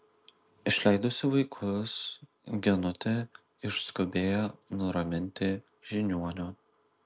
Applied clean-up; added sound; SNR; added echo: none; none; none; none.